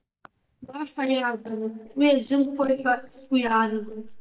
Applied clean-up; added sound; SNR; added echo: neural mask model DeepFilterNet 3.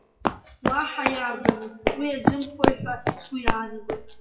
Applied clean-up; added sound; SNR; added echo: classical method WPE with log-MMSE.